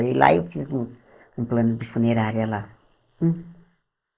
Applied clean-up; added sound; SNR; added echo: neural mask model Resemble Enhance denoiser.